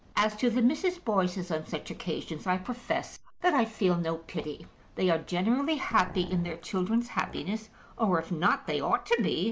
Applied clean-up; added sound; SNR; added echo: none; Growling; 17 dB; none.